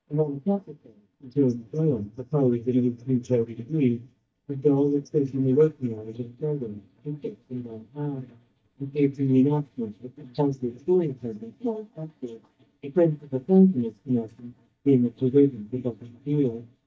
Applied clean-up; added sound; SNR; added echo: neural mask model DeepFilterNet 3.